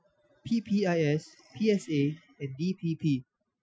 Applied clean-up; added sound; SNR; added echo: classical method Wiener filter.